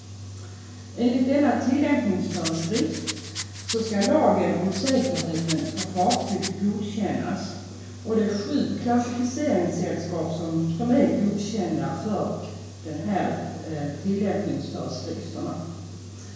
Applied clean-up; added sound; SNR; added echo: none; Rattle; 9 dB; reverberation time 1.0 s.